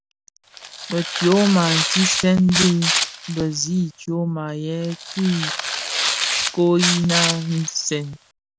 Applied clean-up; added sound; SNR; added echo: none; Tearing; 3 dB; none.